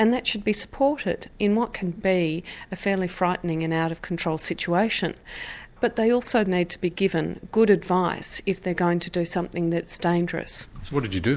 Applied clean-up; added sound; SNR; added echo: none; none; none; none.